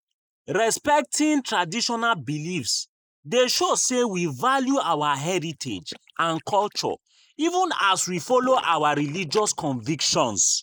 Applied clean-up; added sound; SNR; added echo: neural mask model Resemble Enhance denoiser.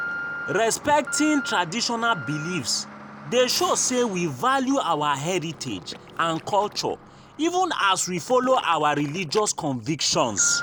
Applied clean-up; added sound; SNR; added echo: none; Alarm; 13 dB; none.